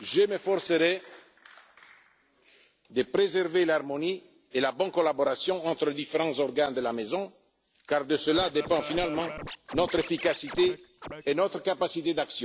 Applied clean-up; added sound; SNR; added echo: none; Scratching (performance technique); 11 dB; none.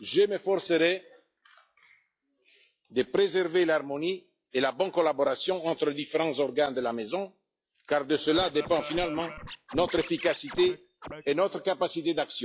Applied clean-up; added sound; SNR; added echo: classical method log-MMSE.